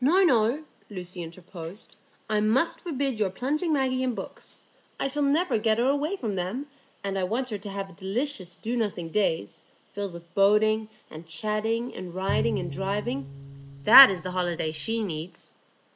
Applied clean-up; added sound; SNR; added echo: none; Bowed string instrument; 9 dB; none.